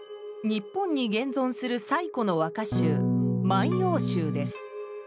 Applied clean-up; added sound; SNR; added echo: none; Electric guitar / Strum; -3 dB; none.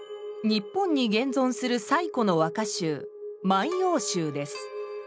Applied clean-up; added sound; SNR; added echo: none; none; none; none.